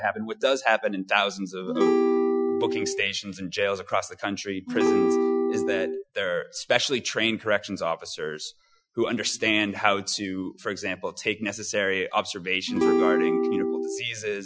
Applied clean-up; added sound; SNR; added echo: classical method Wiener filter.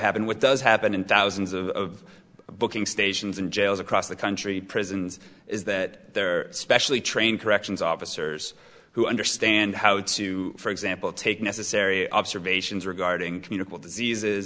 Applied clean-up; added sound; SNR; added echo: none; none; none; none.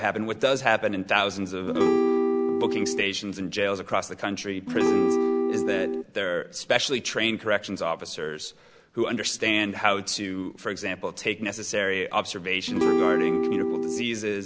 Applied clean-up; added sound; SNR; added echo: none; Acoustic guitar / Strum; -4 dB; none.